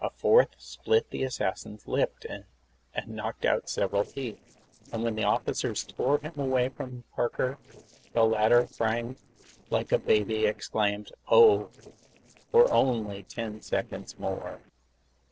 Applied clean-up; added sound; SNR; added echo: neural separator model SepFormer DNS4.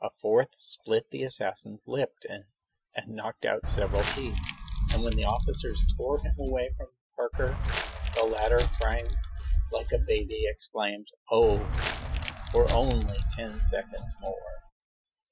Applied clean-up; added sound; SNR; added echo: classical method Wiener filter.